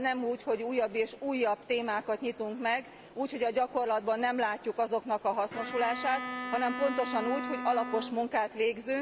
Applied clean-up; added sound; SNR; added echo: none; Bowed string instrument; 7 dB; none.